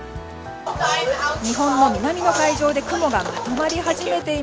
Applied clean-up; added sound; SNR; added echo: none; Bus; 1 dB; none.